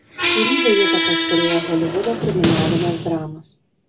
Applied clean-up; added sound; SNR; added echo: none; Squeak; 0 dB; reverberation time 0.1 s.